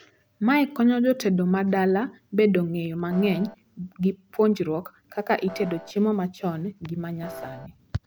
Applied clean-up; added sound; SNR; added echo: none; Piano; 14 dB; none.